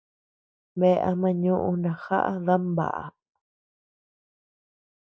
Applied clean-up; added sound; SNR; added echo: none; none; none; none.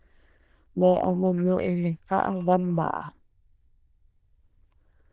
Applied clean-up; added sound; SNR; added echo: neural diffusion model UNIVERSE++.